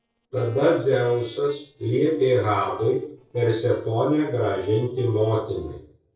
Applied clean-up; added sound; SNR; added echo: neural separator model SepFormer DNS4.